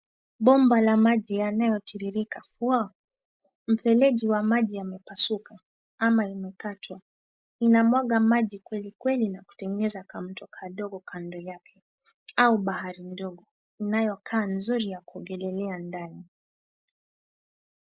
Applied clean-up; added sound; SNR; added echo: neural mask model Resemble Enhance denoiser.